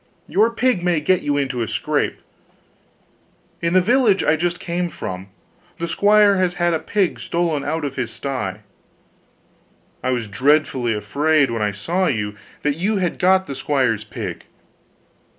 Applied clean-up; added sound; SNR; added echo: none; none; none; none.